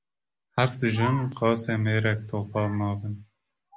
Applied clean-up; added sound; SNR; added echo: none; none; none; none.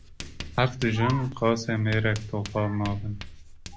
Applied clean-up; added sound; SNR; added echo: none; Writing; 13 dB; none.